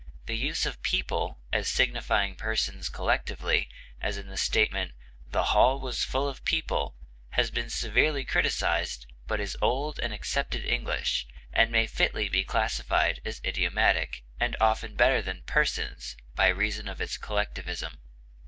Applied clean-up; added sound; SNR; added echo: none; none; none; none.